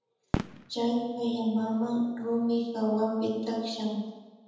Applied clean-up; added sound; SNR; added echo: none; Fireworks; 9 dB; reverberation time 1.1 s.